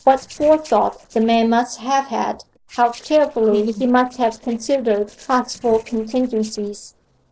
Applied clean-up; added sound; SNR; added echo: neural separator model SepFormer DNS4.